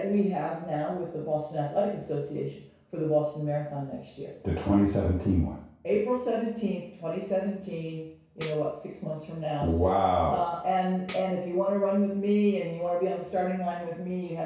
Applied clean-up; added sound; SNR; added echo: none; Tambourine; 6 dB; reverberation time 0.6 s.